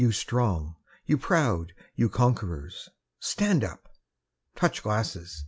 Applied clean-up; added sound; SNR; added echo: none; none; none; none.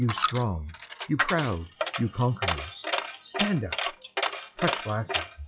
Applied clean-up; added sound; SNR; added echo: classical method log-MMSE.